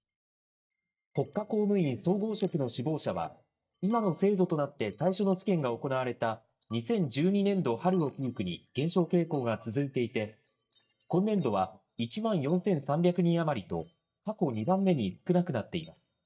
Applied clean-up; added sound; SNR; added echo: neural mask model DeepFilterNet 3.